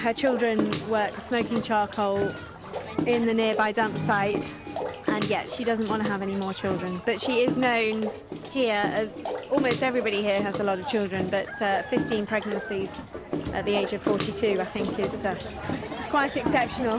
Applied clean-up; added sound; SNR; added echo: none; Bathtub (filling or washing) / Water / Splash, splatter; 7 dB; none.